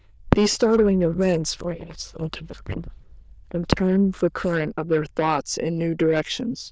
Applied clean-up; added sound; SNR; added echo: neural diffusion model UNIVERSE++.